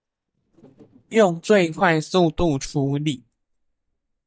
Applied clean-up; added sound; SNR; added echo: neural mask model DeepFilterNet 3.